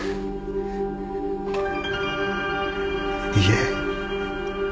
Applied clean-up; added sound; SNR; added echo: none; none; none; none.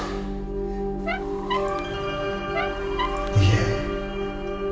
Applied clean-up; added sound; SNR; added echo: none; Squeak; 8 dB; reverberation time 0.9 s.